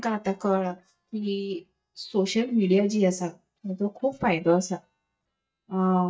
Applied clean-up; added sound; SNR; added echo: neural mask model DeepFilterNet 3.